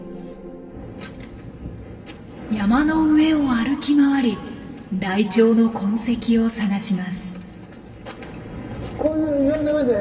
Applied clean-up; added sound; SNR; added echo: none; none; none; reverberation time 2.2 s.